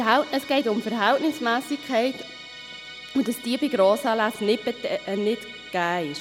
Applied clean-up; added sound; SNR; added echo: none; Musical instrument; 16 dB; none.